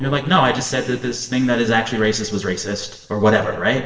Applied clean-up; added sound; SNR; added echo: neural separator model SepFormer DNS4.